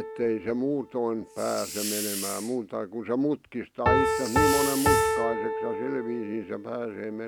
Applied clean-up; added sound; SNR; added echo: none; Hiss + Piano; 0 dB; none.